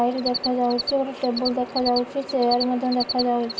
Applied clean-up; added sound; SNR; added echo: none; Cricket; 9 dB; reverberation time 0.5 s.